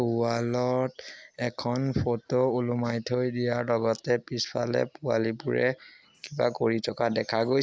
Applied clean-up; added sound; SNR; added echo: none; none; none; none.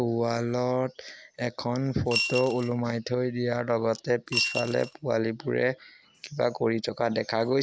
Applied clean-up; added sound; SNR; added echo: none; Coin (dropping) / Glass; 5 dB; none.